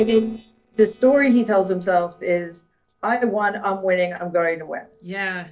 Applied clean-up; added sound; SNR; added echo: neural separator model SepFormer DNS4.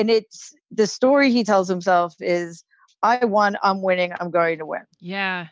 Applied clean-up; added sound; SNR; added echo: none; none; none; none.